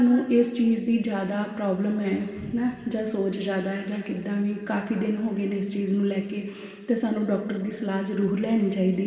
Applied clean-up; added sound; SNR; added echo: none; none; none; reverberation time 2.1 s.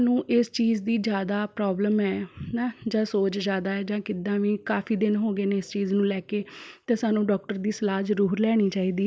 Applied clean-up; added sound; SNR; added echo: none; none; none; none.